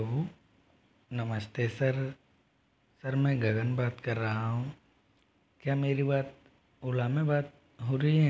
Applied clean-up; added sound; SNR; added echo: none; none; none; none.